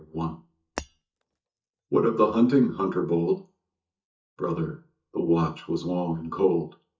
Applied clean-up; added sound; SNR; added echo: neural mask model DeepFilterNet 3.